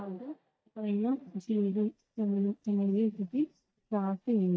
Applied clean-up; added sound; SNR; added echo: neural mask model DeepFilterNet 3.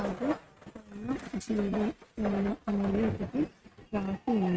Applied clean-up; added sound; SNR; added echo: neural mask model RNNoise.